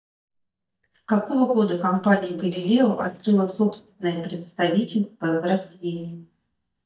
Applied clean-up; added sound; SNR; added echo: neural mask model DeepFilterNet 3.